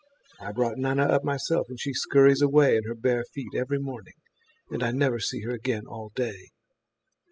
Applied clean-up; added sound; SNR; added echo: classical method spectral subtraction.